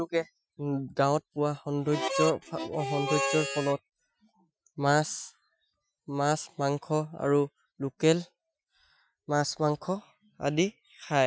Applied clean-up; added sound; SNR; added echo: classical method Wiener filter.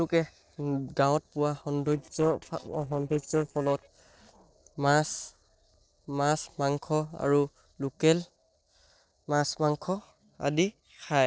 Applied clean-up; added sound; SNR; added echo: neural separator model SepFormer DNS4.